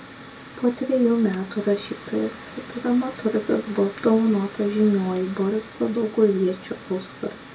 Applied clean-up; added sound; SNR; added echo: none; Mechanical fan; 17 dB; reverberation time 0.2 s.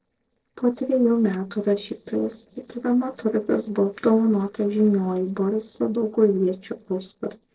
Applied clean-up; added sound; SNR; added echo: neural separator model SepFormer DNS4.